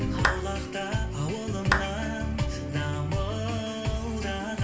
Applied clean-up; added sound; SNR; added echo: none; Clapping; 5 dB; reverberation time 0.4 s.